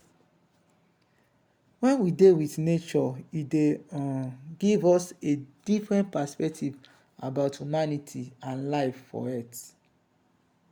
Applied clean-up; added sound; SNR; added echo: none; none; none; none.